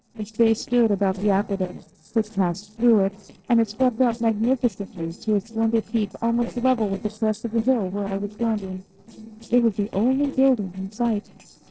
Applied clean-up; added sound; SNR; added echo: neural separator model SepFormer DNS4.